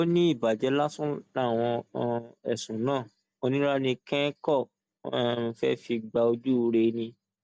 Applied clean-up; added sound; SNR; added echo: none; none; none; none.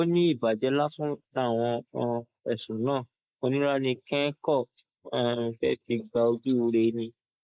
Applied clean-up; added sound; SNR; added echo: neural mask model Resemble Enhance denoiser.